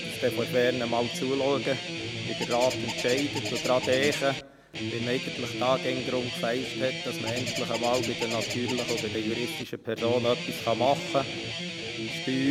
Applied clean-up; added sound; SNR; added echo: none; Guitar + Bird; 4 dB; none.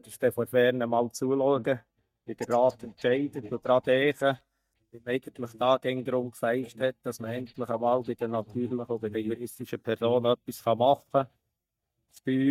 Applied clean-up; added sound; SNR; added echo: neural mask model DeepFilterNet 3.